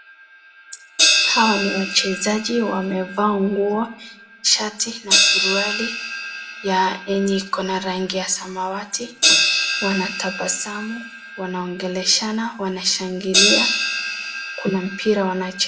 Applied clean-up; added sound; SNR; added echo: none; Crash cymbal; 1 dB; reverberation time 0.4 s.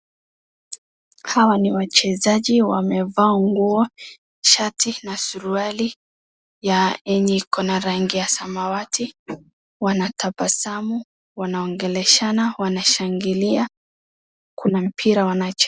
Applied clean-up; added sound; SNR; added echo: none; none; none; none.